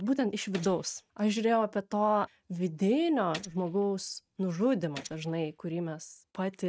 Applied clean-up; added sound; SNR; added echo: neural mask model RNNoise.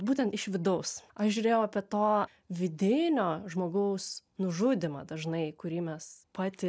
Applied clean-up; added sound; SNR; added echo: none; none; none; none.